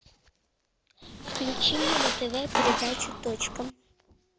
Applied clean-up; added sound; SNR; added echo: none; Squeak; -3 dB; none.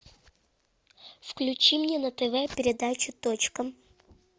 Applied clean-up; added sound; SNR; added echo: none; none; none; none.